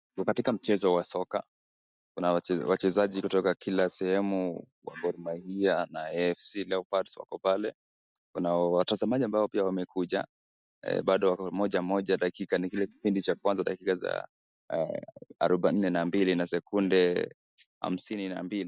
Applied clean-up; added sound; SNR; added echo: neural mask model DeepFilterNet 3.